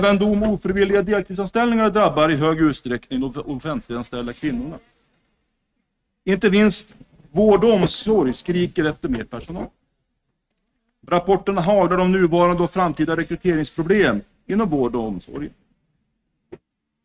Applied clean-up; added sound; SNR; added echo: neural mask model RNNoise.